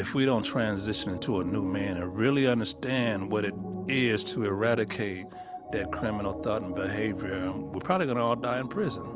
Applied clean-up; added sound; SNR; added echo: none; none; none; none.